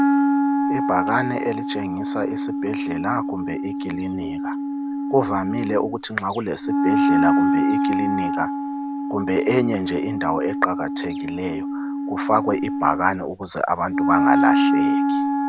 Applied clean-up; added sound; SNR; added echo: none; Wind instrument, woodwind instrument; -2 dB; none.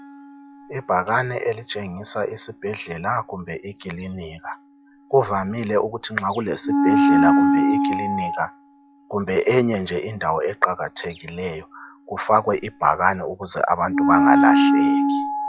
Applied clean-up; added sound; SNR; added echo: classical method log-MMSE.